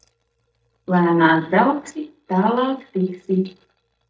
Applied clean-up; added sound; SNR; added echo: neural mask model DeepFilterNet 3.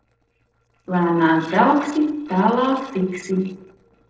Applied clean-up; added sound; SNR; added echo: neural separator model SepFormer DNS4.